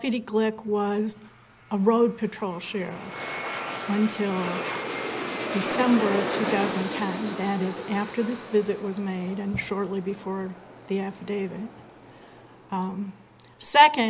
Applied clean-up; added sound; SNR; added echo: none; Aircraft; 8 dB; none.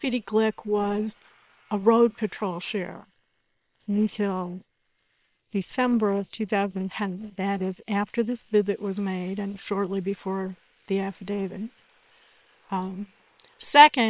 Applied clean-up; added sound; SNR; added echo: neural separator model SepFormer WHAM!.